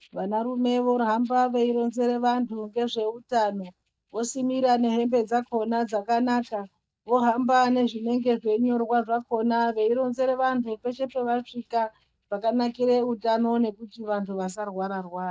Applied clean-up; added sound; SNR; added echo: neural mask model DeepFilterNet 3.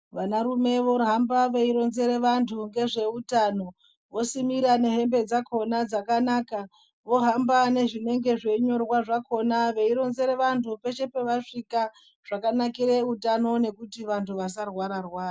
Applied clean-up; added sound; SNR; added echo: none; none; none; none.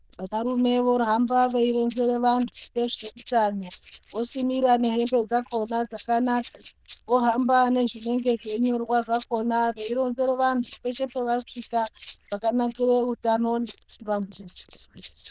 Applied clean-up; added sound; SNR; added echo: neural diffusion model UNIVERSE++.